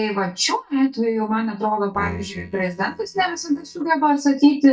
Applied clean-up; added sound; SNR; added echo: neural mask model DeepFilterNet 3.